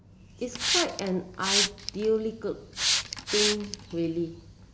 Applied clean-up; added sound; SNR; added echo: none; Hiss; 0 dB; none.